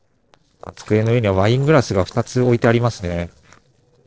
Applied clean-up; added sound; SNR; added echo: neural separator model SepFormer DNS4.